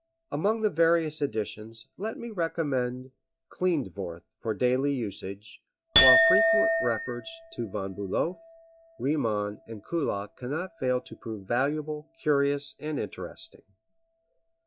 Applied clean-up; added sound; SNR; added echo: classical method log-MMSE.